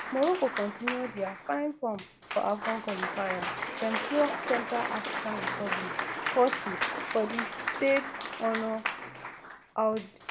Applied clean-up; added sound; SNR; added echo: none; Applause / Cheering; 4 dB; none.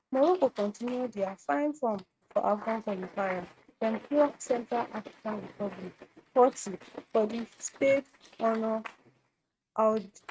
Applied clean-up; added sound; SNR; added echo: neural mask model RNNoise.